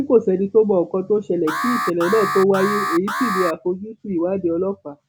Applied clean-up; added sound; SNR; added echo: none; Alarm; 6 dB; none.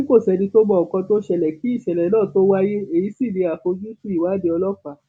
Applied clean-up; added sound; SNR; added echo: none; none; none; none.